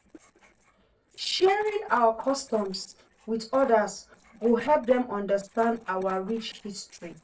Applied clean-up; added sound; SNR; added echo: neural separator model SepFormer DNS4.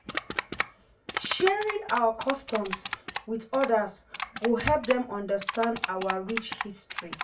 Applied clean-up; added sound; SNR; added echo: none; Typing; 1 dB; reverberation time 0.2 s.